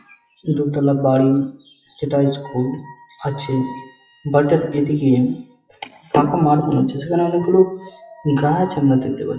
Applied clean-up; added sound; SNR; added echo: classical method WPE with log-MMSE.